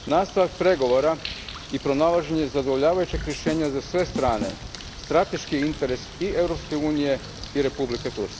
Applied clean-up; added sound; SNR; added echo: none; Drum / Drum kit + Bird; 12 dB; none.